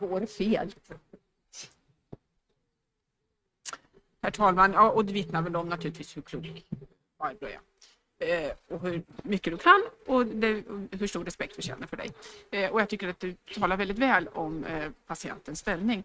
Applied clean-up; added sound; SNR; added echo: neural mask model RNNoise.